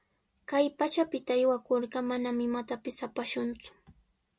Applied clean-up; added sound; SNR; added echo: none; none; none; none.